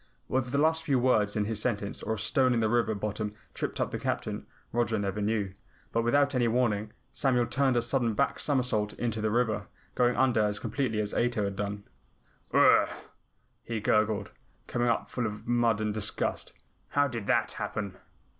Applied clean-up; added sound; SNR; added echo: none; none; none; none.